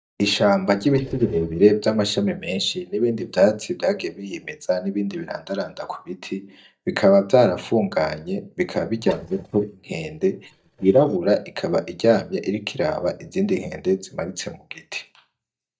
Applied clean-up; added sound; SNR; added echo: neural mask model DeepFilterNet 3.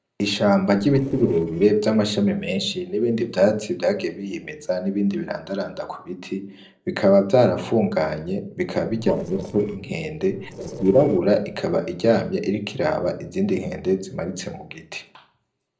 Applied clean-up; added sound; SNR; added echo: neural separator model SepFormer DNS4.